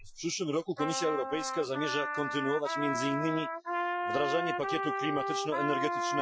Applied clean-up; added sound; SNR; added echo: classical method Wiener filter.